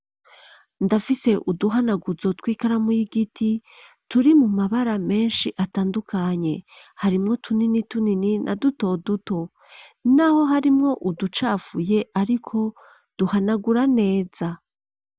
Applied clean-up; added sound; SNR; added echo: none; none; none; none.